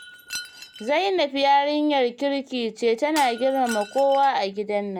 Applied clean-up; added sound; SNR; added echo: none; Shatter; 18 dB; none.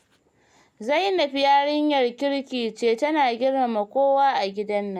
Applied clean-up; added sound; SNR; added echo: none; none; none; none.